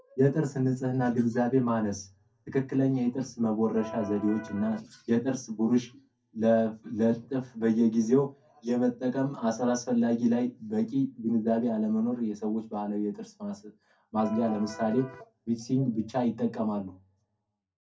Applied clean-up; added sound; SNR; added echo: none; Electric guitar; 14 dB; reverberation time 0.3 s.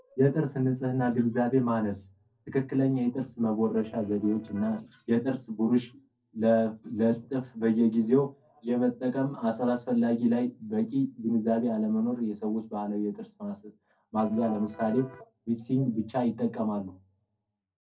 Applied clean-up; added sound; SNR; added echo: neural separator model SepFormer DNS4.